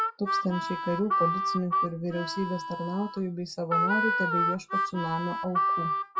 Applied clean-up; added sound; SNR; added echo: classical method WPE with log-MMSE.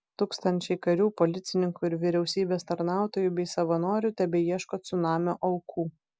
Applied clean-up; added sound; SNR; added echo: none; none; none; none.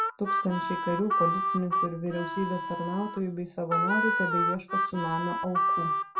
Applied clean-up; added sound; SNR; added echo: none; Harmonica; -2 dB; reverberation time 0.2 s.